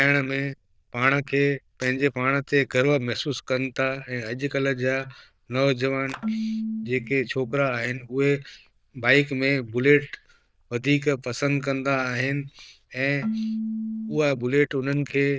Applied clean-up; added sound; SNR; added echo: neural diffusion model UNIVERSE++.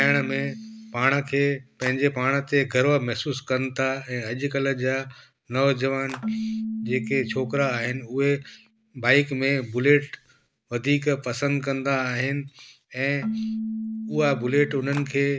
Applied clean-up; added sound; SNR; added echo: none; Keyboard (musical) + Clapping; 12 dB; none.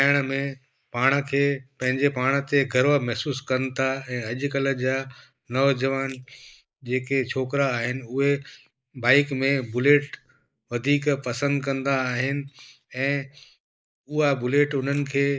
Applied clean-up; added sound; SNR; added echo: neural mask model Resemble Enhance denoiser.